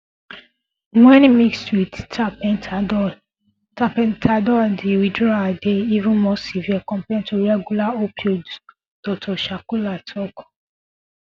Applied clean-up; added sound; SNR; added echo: none; none; none; none.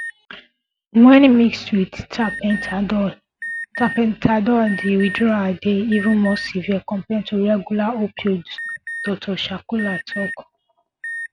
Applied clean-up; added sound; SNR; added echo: none; Alarm; 14 dB; none.